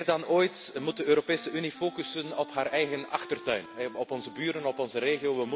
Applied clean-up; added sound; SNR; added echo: none; Wind instrument, woodwind instrument; 18 dB; none.